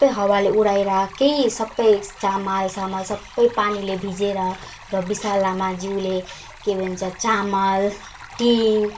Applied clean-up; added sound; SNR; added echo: none; Stream; 20 dB; reverberation time 0.2 s.